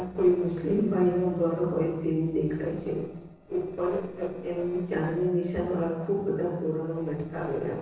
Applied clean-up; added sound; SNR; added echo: neural separator model SepFormer DNS4.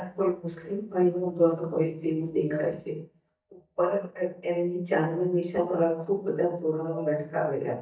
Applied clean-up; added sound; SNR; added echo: neural mask model DeepFilterNet 3.